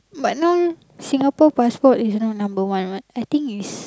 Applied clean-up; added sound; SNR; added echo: none; none; none; none.